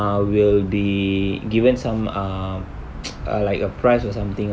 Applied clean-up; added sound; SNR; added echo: none; none; none; none.